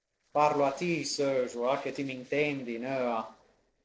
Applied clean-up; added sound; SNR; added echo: neural separator model SepFormer DNS4.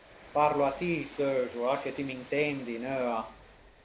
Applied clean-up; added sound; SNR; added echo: none; Train; 18 dB; none.